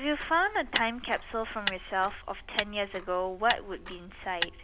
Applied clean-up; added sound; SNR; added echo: none; Motor vehicle (road); 7 dB; none.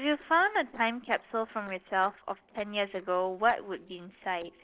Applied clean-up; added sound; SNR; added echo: neural separator model SepFormer DNS4.